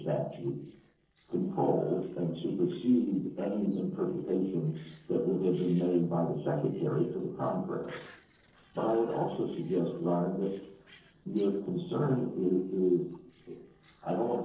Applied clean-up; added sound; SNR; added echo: neural separator model SepFormer DNS4.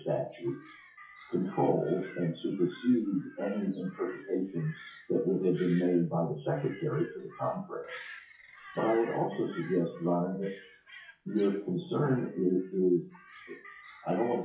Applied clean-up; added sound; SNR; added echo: classical method WPE with log-MMSE.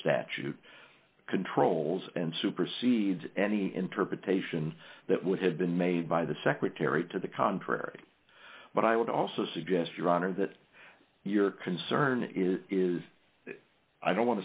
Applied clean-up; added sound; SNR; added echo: none; none; none; none.